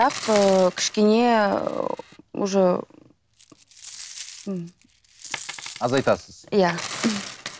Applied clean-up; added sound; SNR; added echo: none; Coin (dropping); 14 dB; none.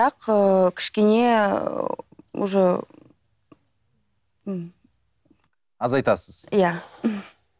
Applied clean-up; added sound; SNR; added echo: none; none; none; none.